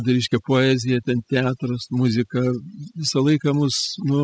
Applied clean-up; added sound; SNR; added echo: classical method spectral subtraction.